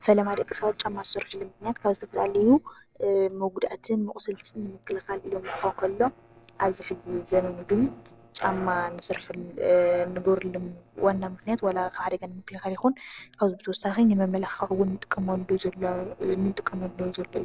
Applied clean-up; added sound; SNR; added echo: neural separator model SepFormer DNS4.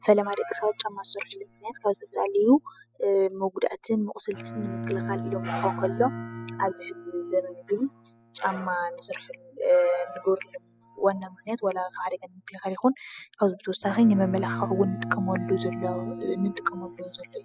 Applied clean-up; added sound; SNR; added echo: classical method spectral subtraction.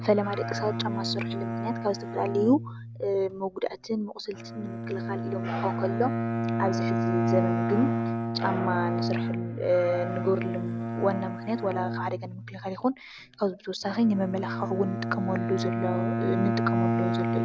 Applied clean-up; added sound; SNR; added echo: none; Bowed string instrument; 1 dB; none.